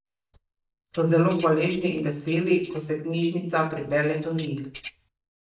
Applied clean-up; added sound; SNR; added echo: neural mask model DeepFilterNet 3.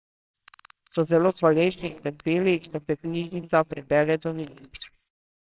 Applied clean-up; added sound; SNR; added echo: neural separator model SepFormer WHAMR!.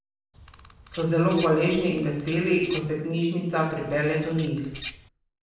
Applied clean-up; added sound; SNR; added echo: none; Bird vocalization, bird call, bird song; 17 dB; reverberation time 0.7 s.